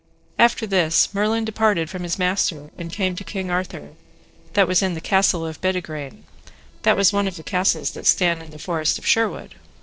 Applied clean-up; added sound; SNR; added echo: neural separator model SepFormer DNS4.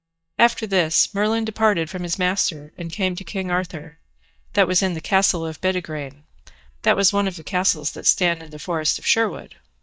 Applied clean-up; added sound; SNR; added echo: neural mask model DeepFilterNet 3.